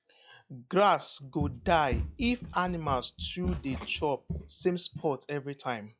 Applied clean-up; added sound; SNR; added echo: classical method log-MMSE.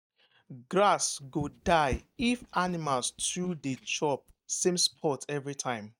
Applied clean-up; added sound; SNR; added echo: neural mask model DeepFilterNet 3.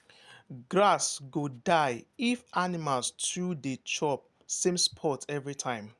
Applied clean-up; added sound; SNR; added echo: none; none; none; none.